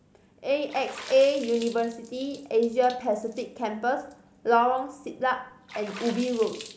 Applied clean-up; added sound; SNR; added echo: none; Water / Splash, splatter; 19 dB; none.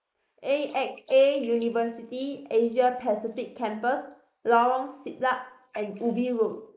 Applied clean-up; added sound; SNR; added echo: neural mask model Resemble Enhance denoiser.